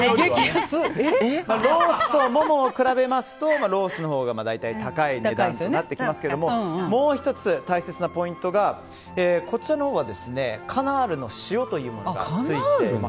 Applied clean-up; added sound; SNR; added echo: none; none; none; none.